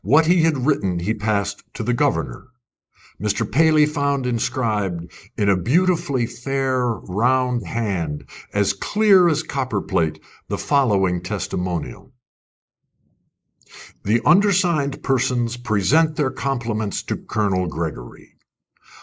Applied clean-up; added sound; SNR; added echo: neural mask model Resemble Enhance denoiser.